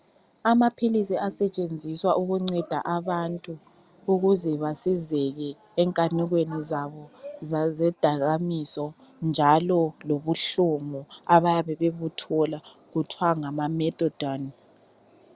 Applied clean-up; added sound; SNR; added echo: none; none; none; none.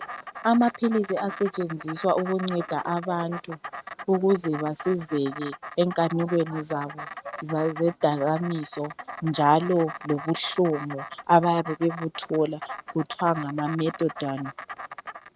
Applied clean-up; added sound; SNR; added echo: neural mask model RNNoise.